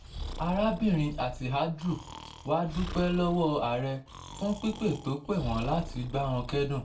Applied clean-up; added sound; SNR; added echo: none; Breathing; 11 dB; reverberation time 0.2 s.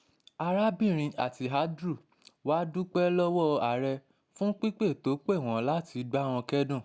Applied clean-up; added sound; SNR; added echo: none; none; none; none.